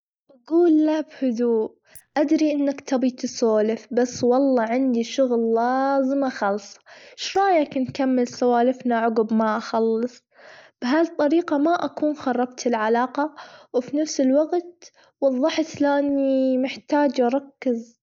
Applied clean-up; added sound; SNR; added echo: neural mask model DeepFilterNet 3.